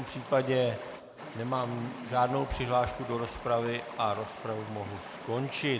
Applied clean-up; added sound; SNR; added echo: none; Stream; 13 dB; none.